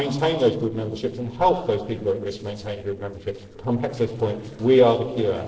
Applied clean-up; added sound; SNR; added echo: neural separator model SepFormer DNS4.